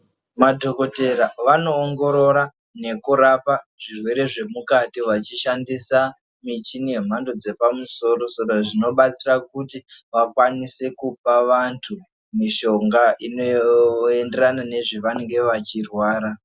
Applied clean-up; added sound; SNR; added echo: none; none; none; none.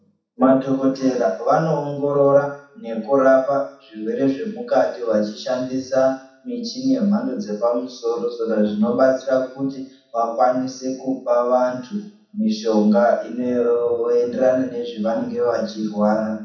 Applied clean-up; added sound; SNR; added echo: none; none; none; reverberation time 0.7 s.